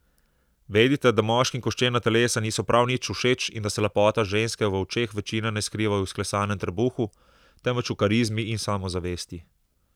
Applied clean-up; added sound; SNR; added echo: none; none; none; none.